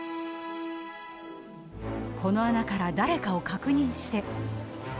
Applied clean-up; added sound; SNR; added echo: none; none; none; none.